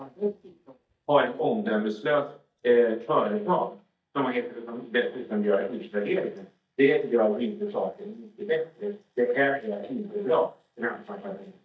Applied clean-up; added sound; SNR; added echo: neural mask model DeepFilterNet 3.